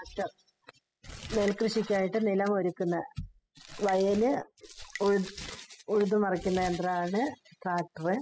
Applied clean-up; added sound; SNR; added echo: classical method spectral subtraction.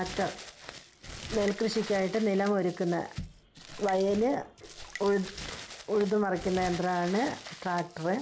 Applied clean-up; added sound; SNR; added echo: none; Raindrop + Crumpling, crinkling; 13 dB; none.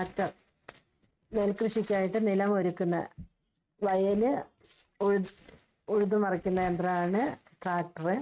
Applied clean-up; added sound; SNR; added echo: neural mask model RNNoise.